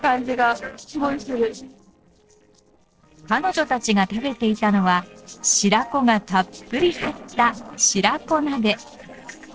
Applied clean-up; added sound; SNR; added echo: neural separator model SepFormer DNS4.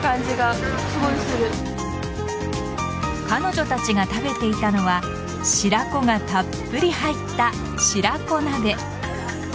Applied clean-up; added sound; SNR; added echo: none; none; none; none.